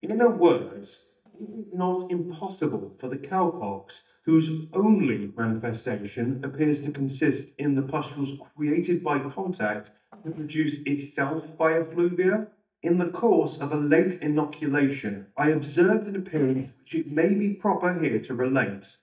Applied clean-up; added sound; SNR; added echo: neural mask model DeepFilterNet 3.